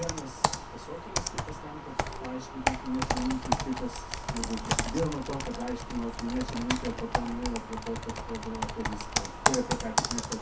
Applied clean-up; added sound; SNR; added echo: none; Computer keyboard; -3 dB; reverberation time 0.3 s.